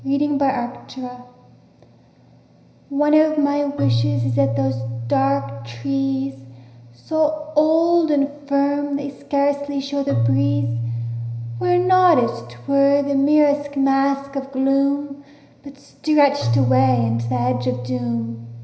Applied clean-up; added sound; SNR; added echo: none; Keyboard (musical); 7 dB; reverberation time 0.9 s.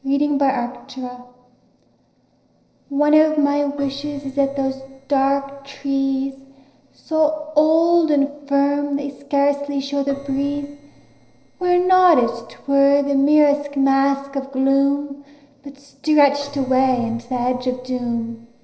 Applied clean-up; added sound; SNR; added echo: neural separator model SepFormer DNS4.